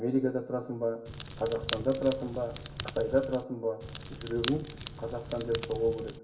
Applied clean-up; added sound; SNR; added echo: none; Crackle; 9 dB; reverberation time 2.8 s.